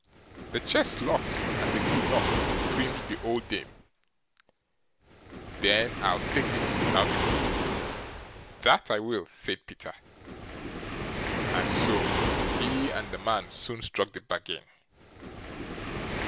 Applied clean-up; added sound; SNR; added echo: none; Waves, surf; 0 dB; none.